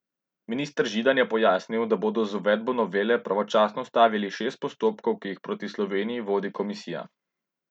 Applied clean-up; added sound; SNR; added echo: none; none; none; none.